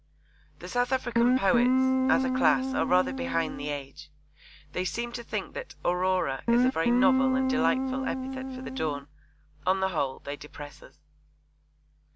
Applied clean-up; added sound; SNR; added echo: none; Guitar; -4 dB; none.